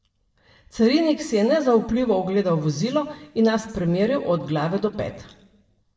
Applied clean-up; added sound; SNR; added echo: none; none; none; reverberation time 0.6 s.